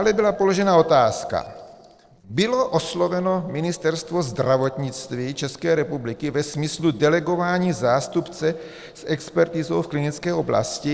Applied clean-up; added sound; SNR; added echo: neural separator model SepFormer DNS4.